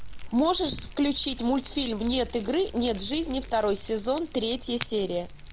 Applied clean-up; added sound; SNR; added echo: none; Fire; 12 dB; none.